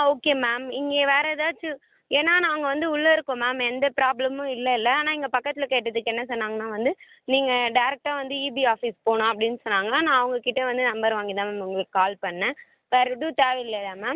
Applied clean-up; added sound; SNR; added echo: none; none; none; none.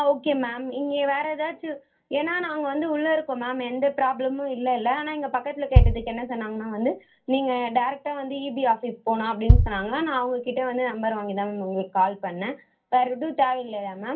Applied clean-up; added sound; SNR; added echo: none; Bass drum; -3 dB; reverberation time 0.3 s.